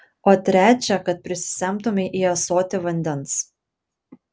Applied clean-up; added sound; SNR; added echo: none; none; none; none.